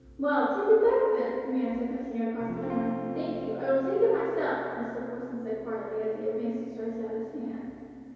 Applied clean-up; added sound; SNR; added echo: none; Guitar; 13 dB; reverberation time 2.2 s.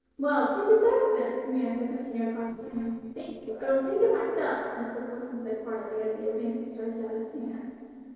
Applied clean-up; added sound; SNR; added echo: neural separator model SepFormer DNS4.